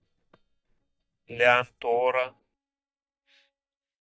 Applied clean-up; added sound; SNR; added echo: neural mask model DeepFilterNet 3.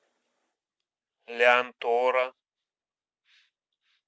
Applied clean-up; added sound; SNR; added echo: none; none; none; none.